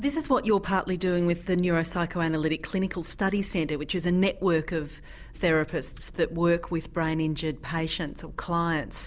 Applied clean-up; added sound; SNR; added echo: none; none; none; none.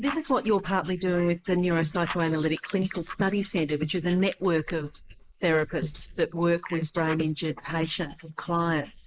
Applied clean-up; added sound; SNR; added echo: neural mask model Resemble Enhance denoiser.